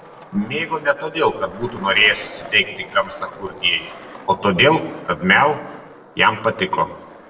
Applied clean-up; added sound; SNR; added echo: none; Skateboard; 18 dB; reverberation time 0.8 s.